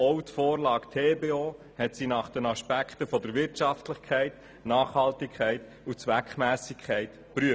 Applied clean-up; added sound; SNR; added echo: none; none; none; none.